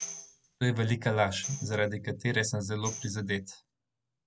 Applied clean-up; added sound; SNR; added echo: none; Tambourine; 13 dB; none.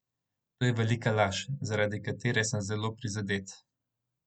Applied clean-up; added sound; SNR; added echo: none; none; none; none.